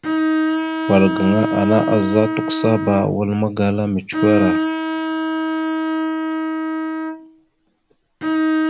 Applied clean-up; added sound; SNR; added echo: none; Bowed string instrument; 1 dB; none.